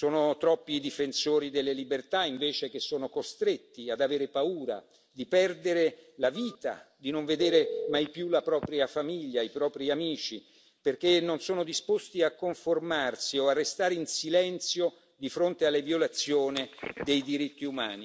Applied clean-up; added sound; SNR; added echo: none; Telephone; 17 dB; none.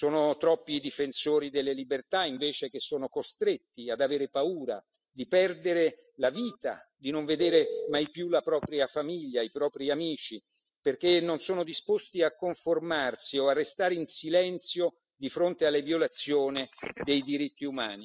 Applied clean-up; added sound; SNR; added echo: classical method spectral subtraction.